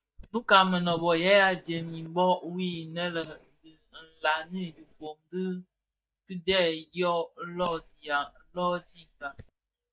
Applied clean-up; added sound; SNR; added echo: neural mask model DeepFilterNet 3.